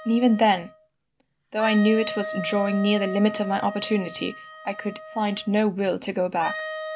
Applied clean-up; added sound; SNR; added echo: none; Wind instrument, woodwind instrument; 11 dB; none.